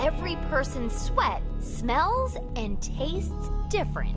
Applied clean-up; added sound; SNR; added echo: none; none; none; none.